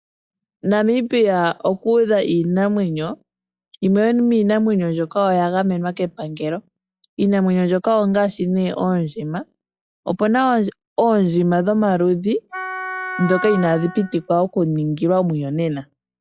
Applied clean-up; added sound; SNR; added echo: classical method log-MMSE.